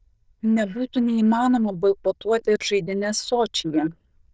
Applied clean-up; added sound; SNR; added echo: neural diffusion model UNIVERSE++.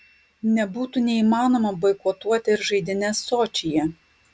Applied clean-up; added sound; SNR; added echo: none; none; none; none.